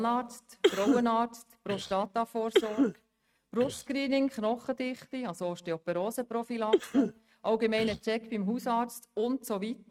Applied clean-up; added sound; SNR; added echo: neural mask model RNNoise.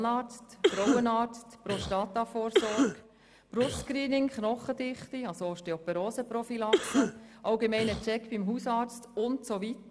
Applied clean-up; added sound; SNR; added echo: none; Cough; 0 dB; none.